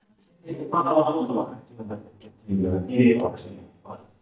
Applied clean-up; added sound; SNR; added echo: neural mask model DeepFilterNet 3.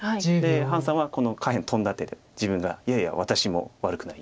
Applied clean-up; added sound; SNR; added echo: none; none; none; none.